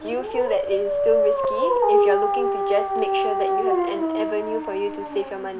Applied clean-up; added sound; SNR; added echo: none; Dog; -4 dB; none.